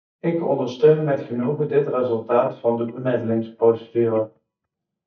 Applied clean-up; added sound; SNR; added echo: neural mask model DeepFilterNet 3.